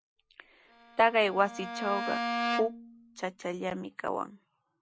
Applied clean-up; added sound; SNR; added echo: none; Bowed string instrument; 5 dB; none.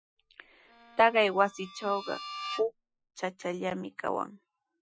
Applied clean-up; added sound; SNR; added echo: classical method Wiener filter.